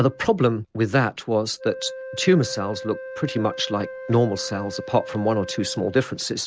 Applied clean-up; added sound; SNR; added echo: none; Wind instrument, woodwind instrument; 13 dB; none.